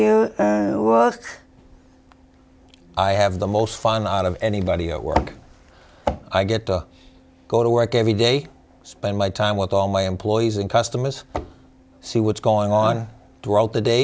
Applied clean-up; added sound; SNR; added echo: none; none; none; none.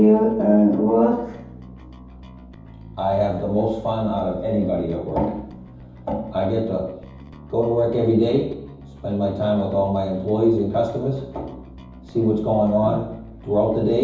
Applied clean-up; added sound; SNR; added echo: none; Bass guitar; 19 dB; reverberation time 0.9 s.